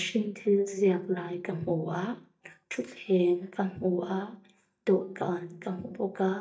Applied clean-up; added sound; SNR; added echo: neural mask model DeepFilterNet 3.